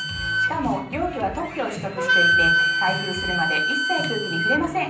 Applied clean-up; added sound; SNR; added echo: none; Wind instrument, woodwind instrument; -3 dB; reverberation time 0.6 s.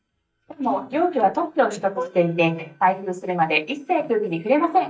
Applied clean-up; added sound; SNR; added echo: neural mask model DeepFilterNet 3.